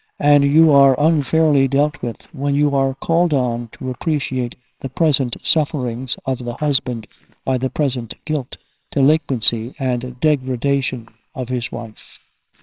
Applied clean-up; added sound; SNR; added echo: neural separator model SepFormer WHAMR!.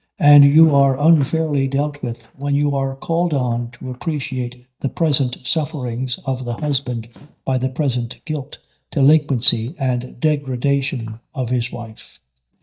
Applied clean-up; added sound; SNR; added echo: neural mask model DeepFilterNet 3.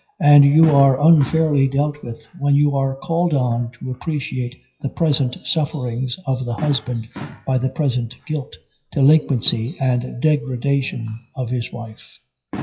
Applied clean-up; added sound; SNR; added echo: classical method WPE with log-MMSE.